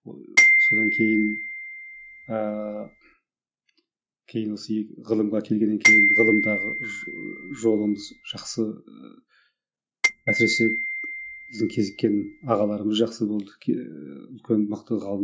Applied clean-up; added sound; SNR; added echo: neural mask model RNNoise.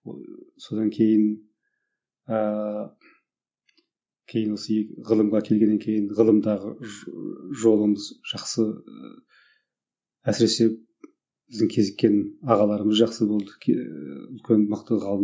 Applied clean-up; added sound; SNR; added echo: none; none; none; none.